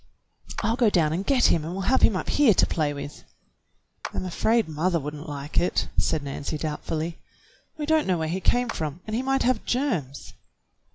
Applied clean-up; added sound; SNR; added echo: none; Clapping; 20 dB; none.